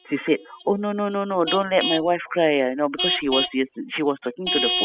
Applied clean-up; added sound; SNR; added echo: classical method spectral subtraction.